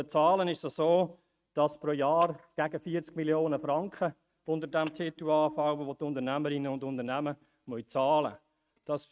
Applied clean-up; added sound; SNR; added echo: neural mask model RNNoise.